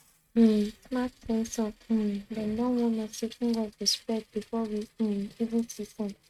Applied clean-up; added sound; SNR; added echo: neural mask model RNNoise.